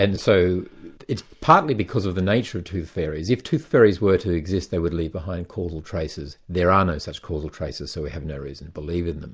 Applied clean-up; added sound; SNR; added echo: none; none; none; none.